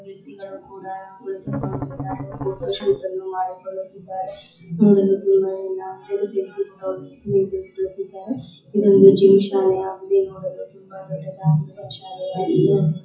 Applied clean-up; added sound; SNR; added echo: classical method WPE with log-MMSE.